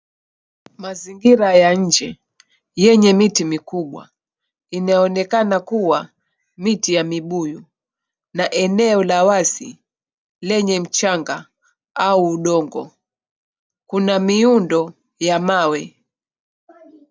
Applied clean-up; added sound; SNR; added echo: none; none; none; none.